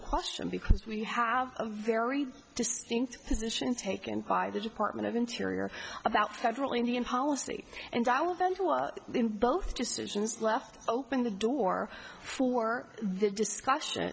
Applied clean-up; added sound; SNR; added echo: none; none; none; none.